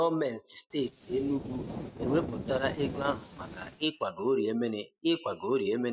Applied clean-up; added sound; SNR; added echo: neural mask model RNNoise.